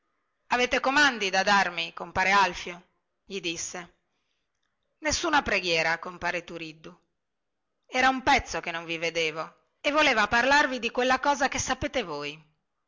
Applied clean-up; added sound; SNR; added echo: none; none; none; none.